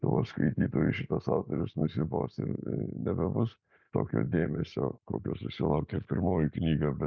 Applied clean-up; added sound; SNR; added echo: none; none; none; none.